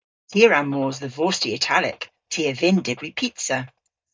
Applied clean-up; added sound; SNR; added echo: neural mask model DeepFilterNet 3.